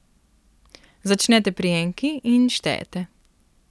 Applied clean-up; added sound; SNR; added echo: none; none; none; none.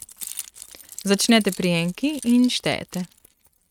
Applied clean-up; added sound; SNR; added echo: neural mask model RNNoise.